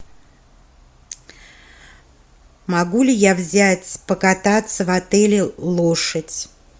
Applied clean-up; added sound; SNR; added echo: none; none; none; none.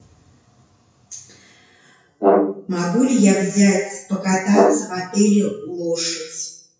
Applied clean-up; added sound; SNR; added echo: classical method WPE with log-MMSE.